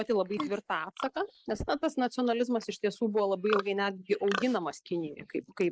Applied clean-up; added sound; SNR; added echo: neural mask model Resemble Enhance denoiser.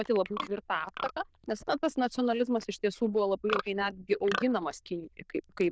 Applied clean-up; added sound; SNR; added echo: neural diffusion model UNIVERSE++.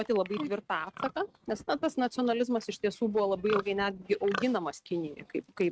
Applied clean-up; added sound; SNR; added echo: neural mask model RNNoise.